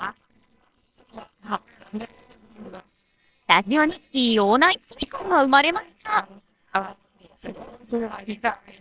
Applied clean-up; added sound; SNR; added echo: neural separator model SepFormer WHAMR!.